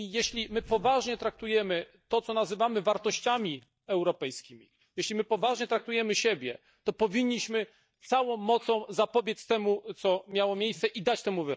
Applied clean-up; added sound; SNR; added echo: neural mask model DeepFilterNet 3.